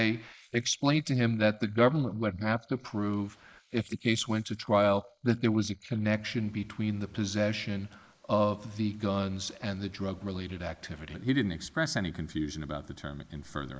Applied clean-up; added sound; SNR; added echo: neural mask model Resemble Enhance denoiser.